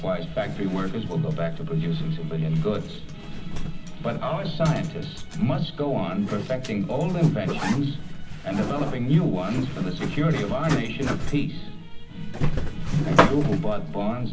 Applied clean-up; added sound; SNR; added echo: none; Zipper (clothing); 2 dB; reverberation time 0.4 s.